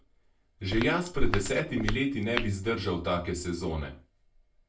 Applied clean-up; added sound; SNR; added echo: none; Walk, footsteps; 5 dB; reverberation time 0.3 s.